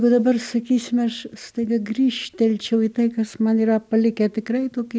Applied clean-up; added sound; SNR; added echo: none; none; none; none.